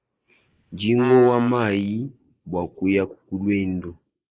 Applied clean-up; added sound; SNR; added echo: neural mask model Resemble Enhance denoiser.